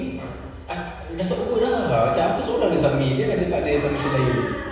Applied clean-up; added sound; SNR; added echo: none; none; none; reverberation time 0.7 s.